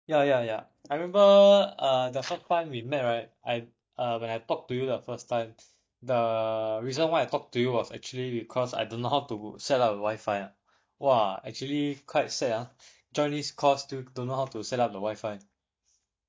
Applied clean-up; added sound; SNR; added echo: neural mask model DeepFilterNet 3.